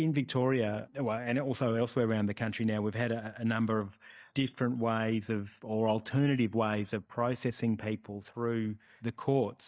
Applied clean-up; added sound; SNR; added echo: neural mask model DeepFilterNet 3.